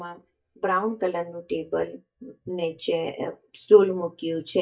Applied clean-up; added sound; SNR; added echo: neural mask model DeepFilterNet 3.